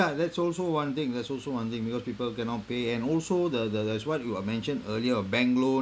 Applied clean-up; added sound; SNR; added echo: none; none; none; none.